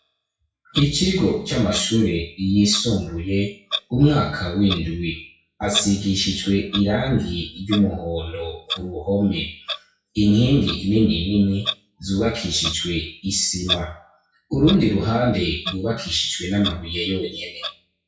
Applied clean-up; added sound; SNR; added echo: classical method WPE with log-MMSE.